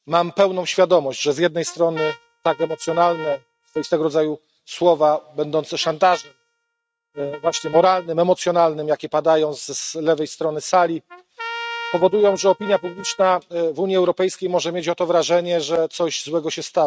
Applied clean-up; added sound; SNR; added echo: neural mask model RNNoise.